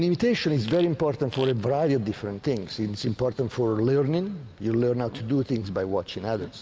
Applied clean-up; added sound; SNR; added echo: none; Fart; 17 dB; none.